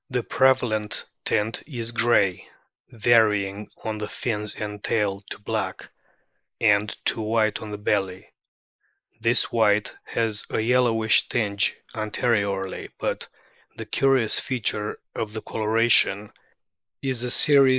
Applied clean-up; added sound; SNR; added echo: neural mask model Resemble Enhance denoiser.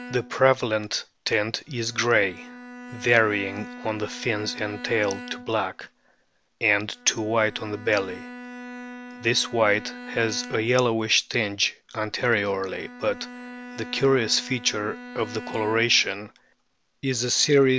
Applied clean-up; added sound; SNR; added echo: none; Bowed string instrument; 16 dB; none.